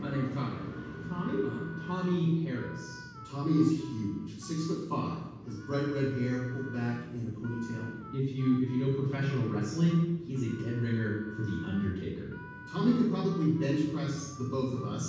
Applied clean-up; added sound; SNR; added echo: none; Harmonica; 20 dB; reverberation time 1.2 s.